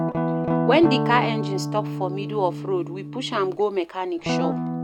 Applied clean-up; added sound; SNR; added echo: none; Guitar; 2 dB; none.